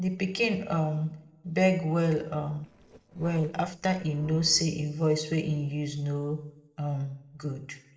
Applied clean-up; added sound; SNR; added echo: neural separator model SepFormer DNS4.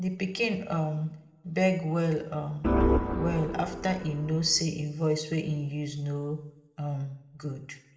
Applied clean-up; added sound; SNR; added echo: none; Organ; -2 dB; reverberation time 0.6 s.